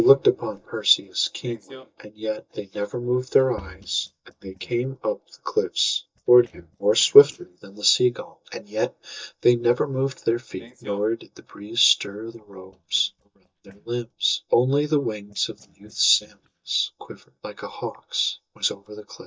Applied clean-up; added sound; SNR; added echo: neural mask model DeepFilterNet 3.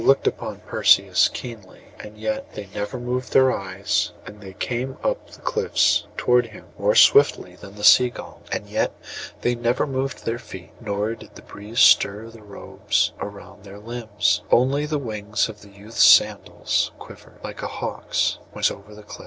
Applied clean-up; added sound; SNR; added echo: none; none; none; none.